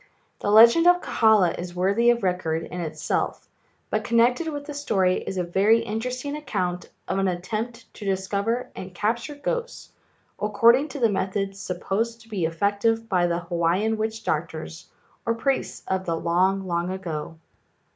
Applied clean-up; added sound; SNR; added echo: none; none; none; none.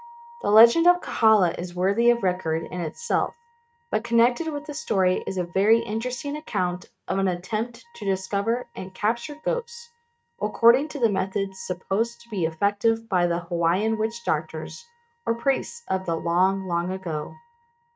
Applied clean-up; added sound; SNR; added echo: neural mask model RNNoise.